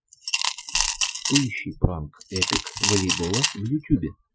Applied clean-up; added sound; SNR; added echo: classical method Wiener filter.